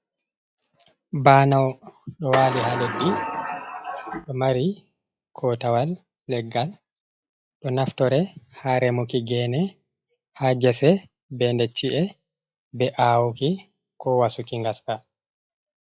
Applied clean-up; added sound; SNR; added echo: classical method log-MMSE.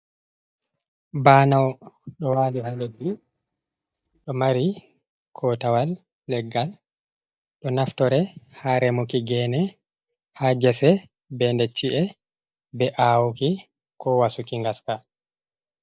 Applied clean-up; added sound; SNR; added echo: neural mask model DeepFilterNet 3.